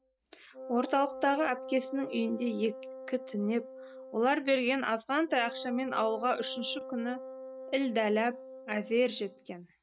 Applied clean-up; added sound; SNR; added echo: none; Wind instrument, woodwind instrument; 12 dB; none.